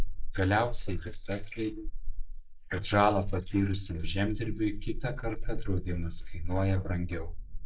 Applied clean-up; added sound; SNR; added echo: neural mask model Resemble Enhance denoiser.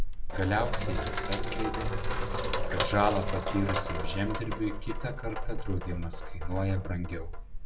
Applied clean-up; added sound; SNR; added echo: none; Sink (filling or washing); -2 dB; none.